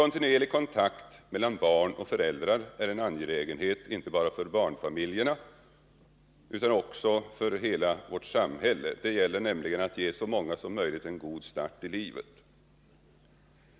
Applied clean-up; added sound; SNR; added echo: none; none; none; none.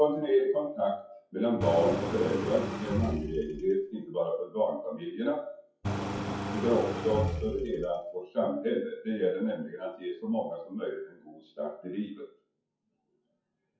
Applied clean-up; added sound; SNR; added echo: classical method WPE with log-MMSE.